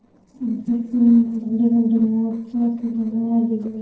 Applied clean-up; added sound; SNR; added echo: neural separator model SepFormer DNS4.